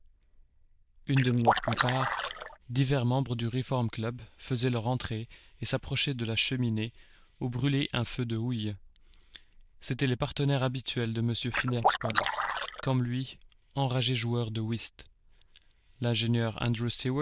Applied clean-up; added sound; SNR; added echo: neural diffusion model UNIVERSE++.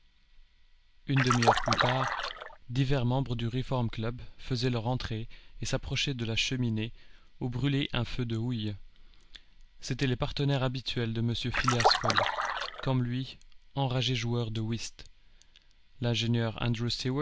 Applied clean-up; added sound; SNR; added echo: none; Splash, splatter; -2 dB; none.